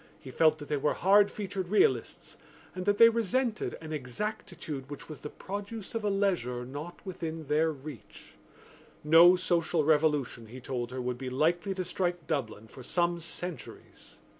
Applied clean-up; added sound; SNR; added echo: none; none; none; none.